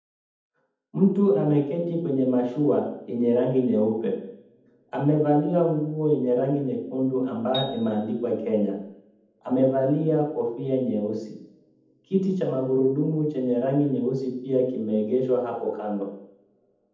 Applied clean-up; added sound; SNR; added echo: none; Piano; 15 dB; reverberation time 0.8 s.